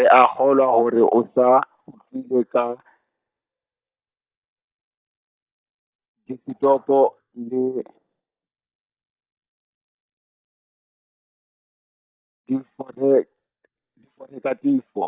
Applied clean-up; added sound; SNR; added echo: neural mask model DeepFilterNet 3.